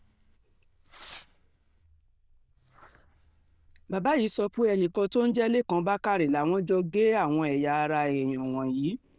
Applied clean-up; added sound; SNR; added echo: neural diffusion model UNIVERSE++.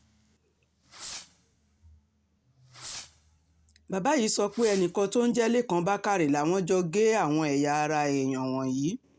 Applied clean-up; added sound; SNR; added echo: none; Fireworks; 19 dB; none.